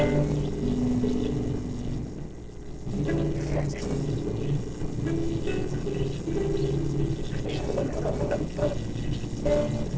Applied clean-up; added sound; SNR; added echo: neural separator model SepFormer DNS4.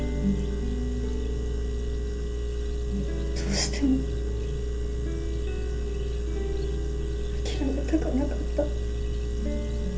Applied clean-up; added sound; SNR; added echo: none; Engine; -4 dB; reverberation time 0.3 s.